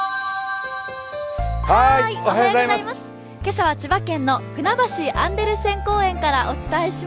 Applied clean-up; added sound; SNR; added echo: none; none; none; none.